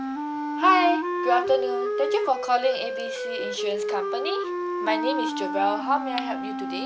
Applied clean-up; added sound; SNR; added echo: none; Wind instrument, woodwind instrument; 2 dB; none.